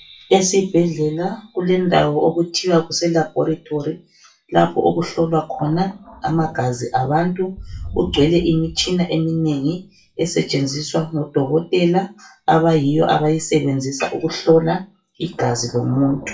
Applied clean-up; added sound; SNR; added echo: classical method WPE with log-MMSE.